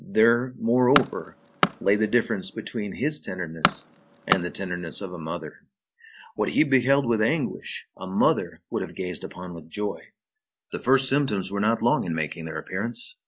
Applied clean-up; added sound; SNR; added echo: none; Tools; 4 dB; none.